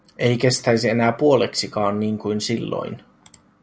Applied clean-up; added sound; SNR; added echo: none; none; none; none.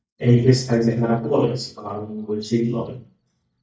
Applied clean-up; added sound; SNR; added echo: neural mask model DeepFilterNet 3.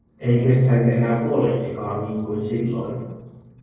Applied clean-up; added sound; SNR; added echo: neural separator model SepFormer DNS4.